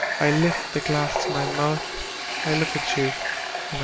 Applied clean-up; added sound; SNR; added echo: none; Water tap, faucet; 2 dB; none.